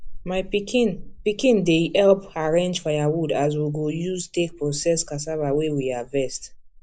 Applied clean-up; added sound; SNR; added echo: neural mask model Resemble Enhance denoiser.